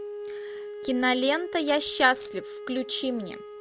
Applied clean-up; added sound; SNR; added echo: none; Wind instrument, woodwind instrument; 14 dB; none.